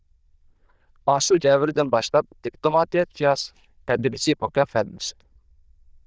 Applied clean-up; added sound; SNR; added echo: neural diffusion model UNIVERSE++.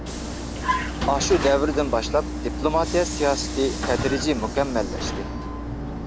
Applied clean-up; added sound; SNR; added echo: none; Vehicle; 3 dB; none.